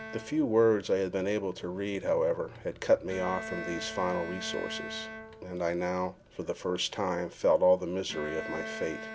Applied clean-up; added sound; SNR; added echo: none; Bowed string instrument; 13 dB; none.